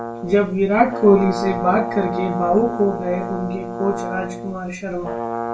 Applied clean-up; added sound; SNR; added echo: none; Brass instrument; 7 dB; reverberation time 0.3 s.